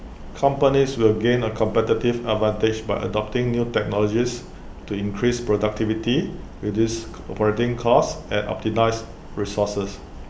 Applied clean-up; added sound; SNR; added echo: none; none; none; none.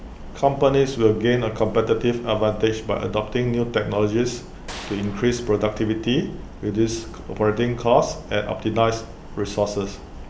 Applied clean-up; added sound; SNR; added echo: none; Gunshot, gunfire; 17 dB; none.